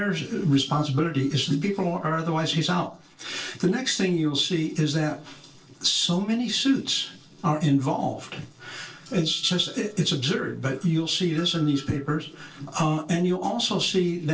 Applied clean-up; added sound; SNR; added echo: neural separator model SepFormer DNS4.